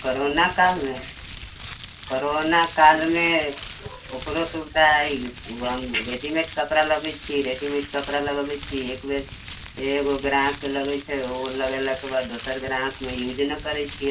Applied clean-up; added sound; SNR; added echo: none; Crumpling, crinkling; 12 dB; reverberation time 0.2 s.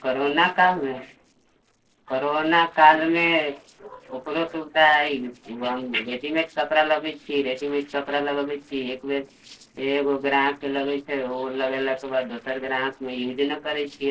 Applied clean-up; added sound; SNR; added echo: neural separator model SepFormer DNS4.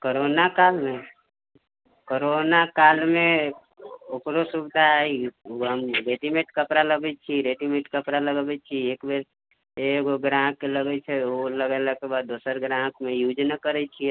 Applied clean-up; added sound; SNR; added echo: none; none; none; none.